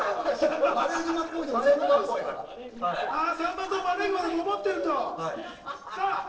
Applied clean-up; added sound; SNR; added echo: neural separator model SepFormer DNS4.